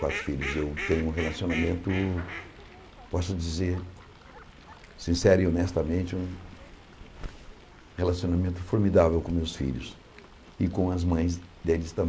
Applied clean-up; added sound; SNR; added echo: none; Fowl; 15 dB; none.